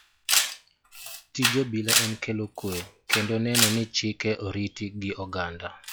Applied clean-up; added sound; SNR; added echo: classical method log-MMSE.